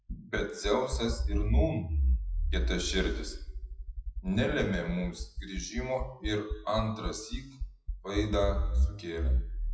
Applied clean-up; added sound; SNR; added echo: classical method WPE with log-MMSE.